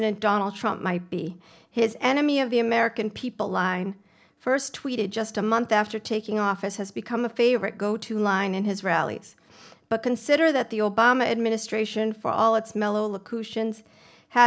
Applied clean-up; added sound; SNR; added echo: none; none; none; none.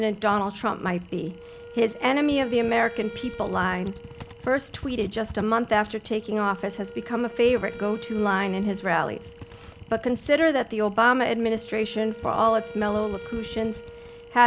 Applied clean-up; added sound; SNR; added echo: none; Wind instrument, woodwind instrument + Typing; 16 dB; none.